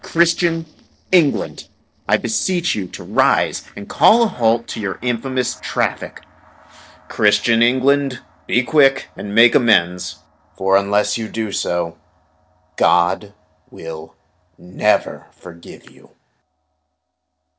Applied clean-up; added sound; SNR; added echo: neural separator model SepFormer DNS4.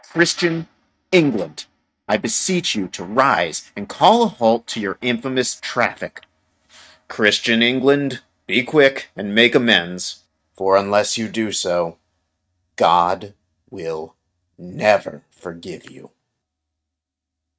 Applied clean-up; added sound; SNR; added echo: neural mask model RNNoise.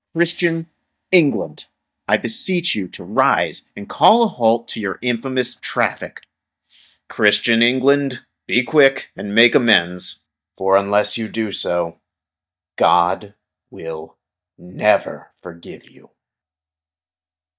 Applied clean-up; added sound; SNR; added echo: neural mask model DeepFilterNet 3.